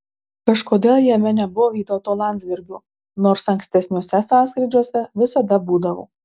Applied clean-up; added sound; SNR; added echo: none; none; none; none.